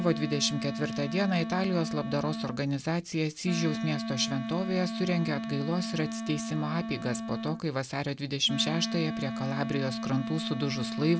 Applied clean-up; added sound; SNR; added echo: none; Wind instrument, woodwind instrument; 5 dB; none.